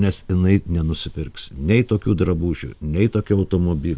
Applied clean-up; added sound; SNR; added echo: none; none; none; none.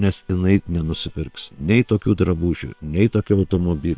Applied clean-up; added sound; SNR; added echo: neural separator model SepFormer WHAM!.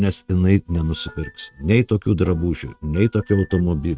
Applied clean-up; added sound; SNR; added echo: neural mask model RNNoise.